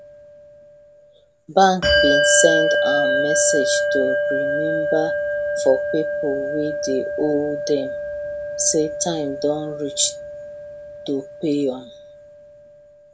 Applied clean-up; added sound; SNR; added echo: none; Bell; -1 dB; none.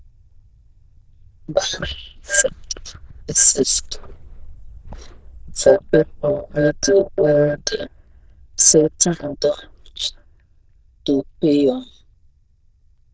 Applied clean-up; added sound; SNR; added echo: neural diffusion model UNIVERSE++.